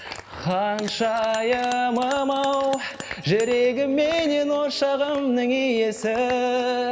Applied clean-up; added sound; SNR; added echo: none; Bell; 18 dB; reverberation time 1.8 s.